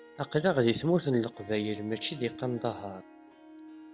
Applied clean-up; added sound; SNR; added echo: none; Harp; 18 dB; none.